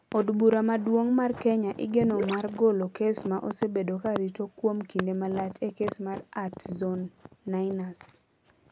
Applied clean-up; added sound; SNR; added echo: none; Gurgling / Liquid; 9 dB; none.